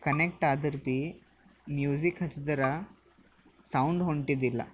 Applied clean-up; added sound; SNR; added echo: none; Bowed string instrument; 16 dB; none.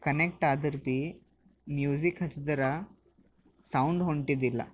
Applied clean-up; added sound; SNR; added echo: neural separator model SepFormer DNS4.